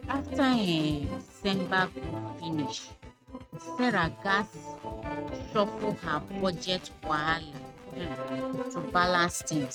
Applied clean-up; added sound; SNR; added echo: neural mask model RNNoise.